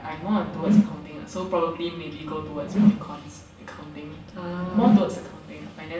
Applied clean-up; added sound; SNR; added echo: none; Whoosh, swoosh, swish; -4 dB; reverberation time 0.8 s.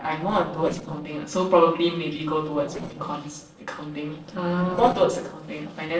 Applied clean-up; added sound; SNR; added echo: neural separator model SepFormer DNS4.